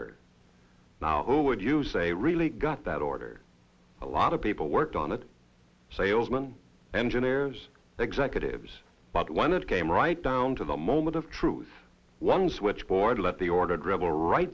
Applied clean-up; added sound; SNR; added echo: none; none; none; none.